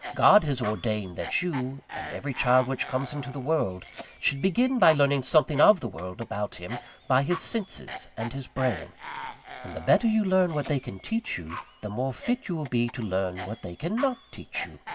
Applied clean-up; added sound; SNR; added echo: none; Cough; 15 dB; none.